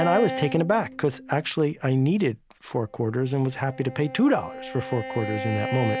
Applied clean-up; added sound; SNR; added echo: none; Bowed string instrument; 10 dB; none.